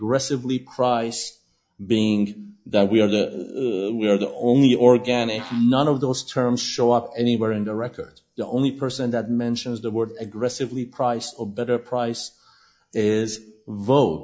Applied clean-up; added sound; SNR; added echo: classical method log-MMSE.